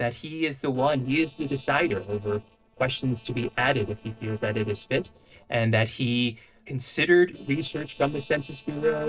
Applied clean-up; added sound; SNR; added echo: neural separator model SepFormer DNS4.